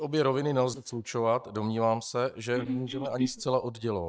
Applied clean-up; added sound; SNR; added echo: neural mask model DeepFilterNet 3.